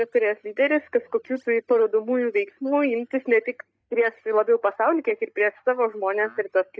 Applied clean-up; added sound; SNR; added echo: neural mask model DeepFilterNet 3.